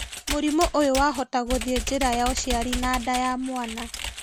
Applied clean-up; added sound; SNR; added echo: none; Computer keyboard; 6 dB; none.